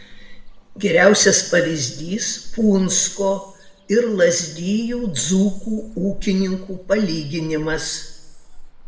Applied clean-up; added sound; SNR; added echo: none; Ocean; 14 dB; reverberation time 0.7 s.